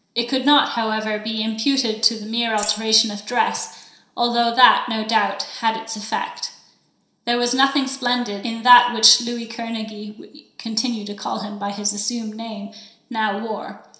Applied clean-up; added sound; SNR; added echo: neural separator model SepFormer DNS4.